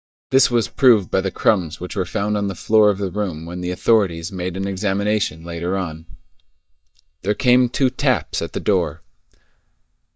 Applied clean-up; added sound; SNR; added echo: neural mask model DeepFilterNet 3.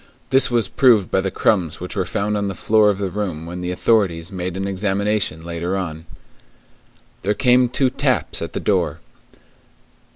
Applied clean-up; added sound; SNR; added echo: none; none; none; none.